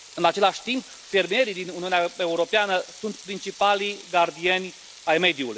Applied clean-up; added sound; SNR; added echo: none; Frying (food); 20 dB; none.